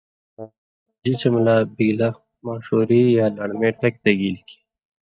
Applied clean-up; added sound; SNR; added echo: neural mask model DeepFilterNet 3.